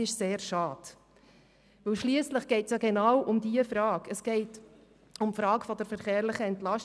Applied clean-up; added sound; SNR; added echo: none; none; none; none.